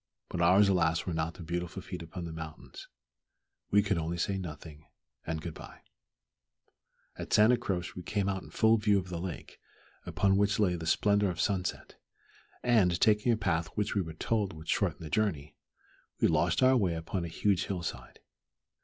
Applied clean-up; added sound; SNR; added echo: none; none; none; none.